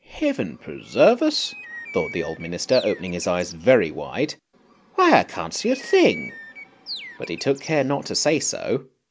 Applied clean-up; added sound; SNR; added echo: none; Bird; 17 dB; none.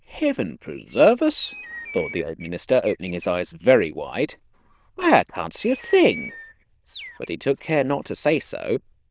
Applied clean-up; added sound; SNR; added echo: neural diffusion model UNIVERSE++.